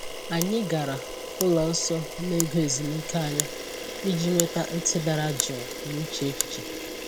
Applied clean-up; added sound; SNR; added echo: none; Camera; 6 dB; none.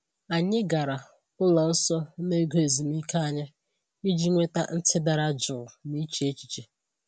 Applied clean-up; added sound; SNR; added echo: none; none; none; none.